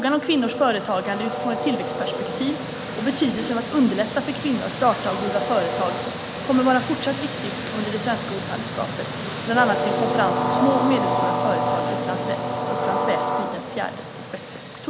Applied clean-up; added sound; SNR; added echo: none; Train; 1 dB; none.